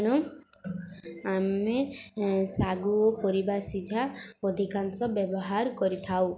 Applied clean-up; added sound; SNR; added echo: none; none; none; none.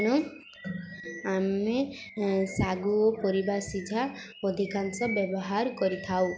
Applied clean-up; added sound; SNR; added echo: none; Bird vocalization, bird call, bird song; 16 dB; none.